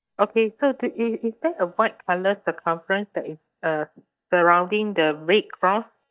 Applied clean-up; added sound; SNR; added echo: neural mask model DeepFilterNet 3.